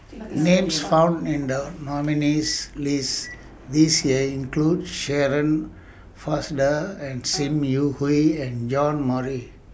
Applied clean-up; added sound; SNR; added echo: none; none; none; none.